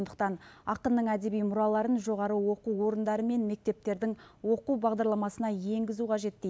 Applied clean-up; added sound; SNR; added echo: none; none; none; none.